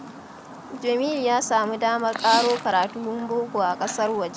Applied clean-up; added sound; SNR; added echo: none; Chirp, tweet; 11 dB; none.